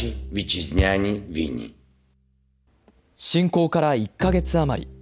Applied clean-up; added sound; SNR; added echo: none; Bowed string instrument; 12 dB; none.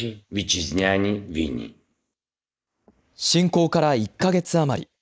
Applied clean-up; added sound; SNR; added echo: neural mask model Resemble Enhance denoiser.